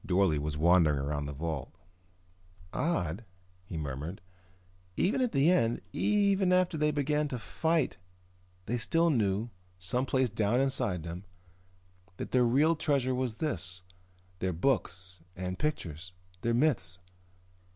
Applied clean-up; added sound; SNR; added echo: none; none; none; none.